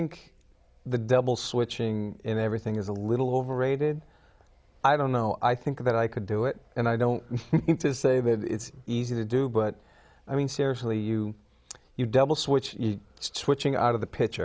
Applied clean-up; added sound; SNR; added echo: none; none; none; none.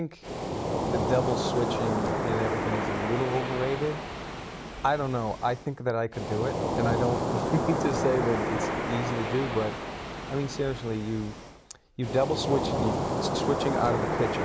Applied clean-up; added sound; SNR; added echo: none; Waves, surf; 0 dB; none.